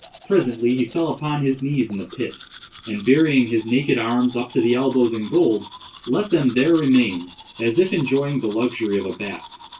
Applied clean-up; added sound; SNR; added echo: none; Domestic sounds, home sounds; 19 dB; reverberation time 0.1 s.